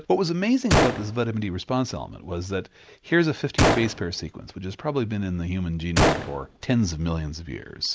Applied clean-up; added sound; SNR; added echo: none; Gunshot, gunfire; 1 dB; none.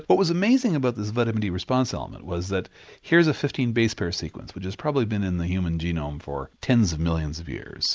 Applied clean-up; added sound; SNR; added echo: none; none; none; none.